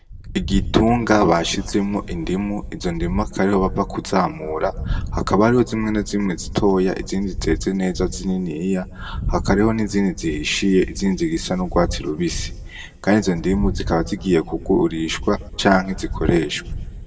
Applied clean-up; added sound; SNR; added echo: none; Wind; 9 dB; reverberation time 1.2 s.